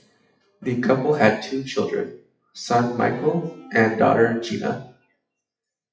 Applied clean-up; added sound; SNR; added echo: classical method WPE with log-MMSE.